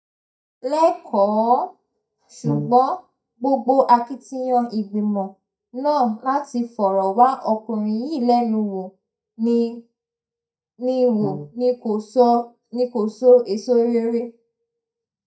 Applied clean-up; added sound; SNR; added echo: neural mask model DeepFilterNet 3.